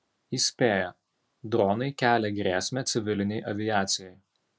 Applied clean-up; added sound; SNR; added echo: none; none; none; none.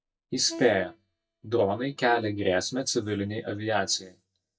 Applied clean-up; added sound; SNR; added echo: neural mask model DeepFilterNet 3.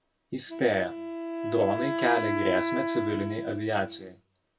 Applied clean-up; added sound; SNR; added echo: none; Wind instrument, woodwind instrument; 3 dB; reverberation time 0.2 s.